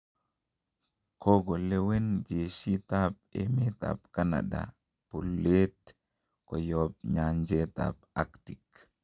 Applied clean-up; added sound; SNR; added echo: none; none; none; none.